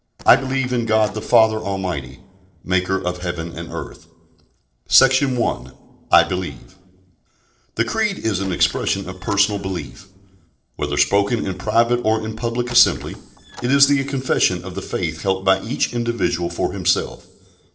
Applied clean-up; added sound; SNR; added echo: neural separator model SepFormer DNS4.